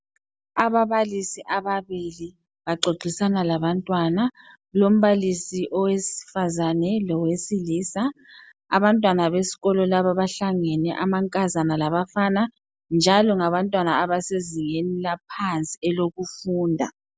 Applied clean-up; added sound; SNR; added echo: none; none; none; none.